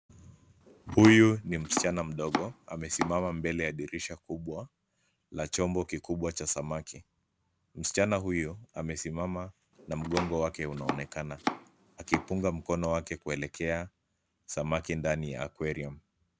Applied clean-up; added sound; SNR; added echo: none; Domestic sounds, home sounds; 7 dB; none.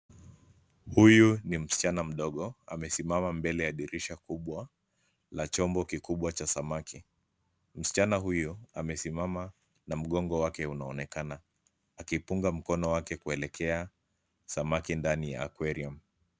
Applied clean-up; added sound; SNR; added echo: none; none; none; none.